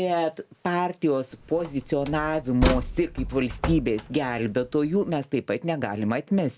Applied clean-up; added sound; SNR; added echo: none; Slam; 6 dB; none.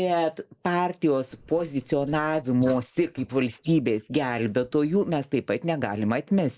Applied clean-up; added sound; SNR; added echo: neural mask model Resemble Enhance denoiser.